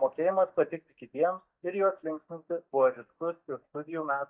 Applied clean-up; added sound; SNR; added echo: neural mask model DeepFilterNet 3.